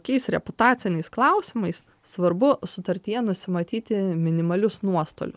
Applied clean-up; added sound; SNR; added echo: none; none; none; none.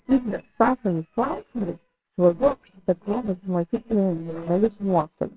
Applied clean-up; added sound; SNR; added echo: neural separator model SepFormer WHAMR!.